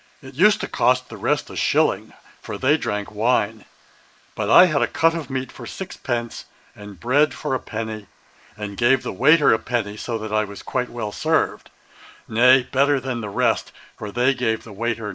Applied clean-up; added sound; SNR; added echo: neural mask model Resemble Enhance denoiser.